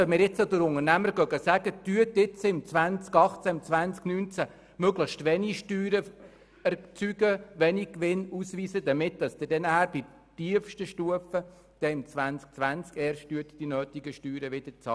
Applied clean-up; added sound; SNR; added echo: none; none; none; none.